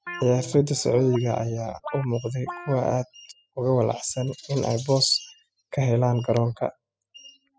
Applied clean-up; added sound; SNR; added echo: classical method spectral subtraction.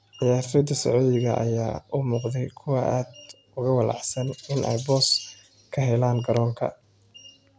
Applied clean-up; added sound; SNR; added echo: none; none; none; none.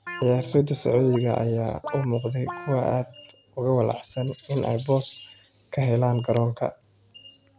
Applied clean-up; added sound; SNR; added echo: none; Guitar; 15 dB; none.